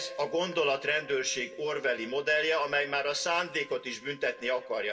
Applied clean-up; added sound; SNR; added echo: none; Wind instrument, woodwind instrument; 18 dB; reverberation time 0.7 s.